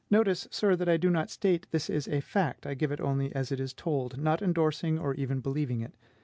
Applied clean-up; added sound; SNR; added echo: none; none; none; none.